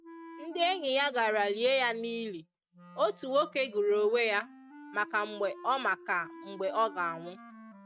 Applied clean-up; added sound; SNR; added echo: neural mask model RNNoise.